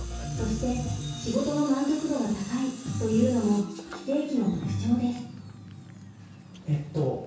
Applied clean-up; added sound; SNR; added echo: none; Tools; 19 dB; reverberation time 0.6 s.